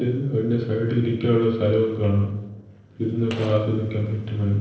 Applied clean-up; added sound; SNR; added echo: neural separator model SepFormer DNS4.